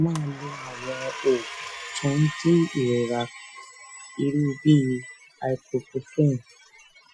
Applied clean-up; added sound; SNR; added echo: classical method Wiener filter.